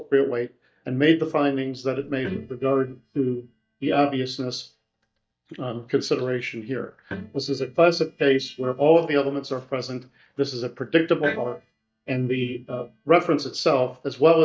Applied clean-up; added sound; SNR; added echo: neural mask model DeepFilterNet 3.